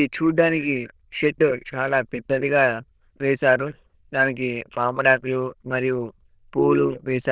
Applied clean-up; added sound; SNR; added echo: neural diffusion model UNIVERSE++.